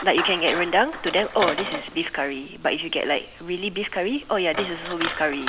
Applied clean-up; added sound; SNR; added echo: none; Clapping + Coin (dropping); 9 dB; none.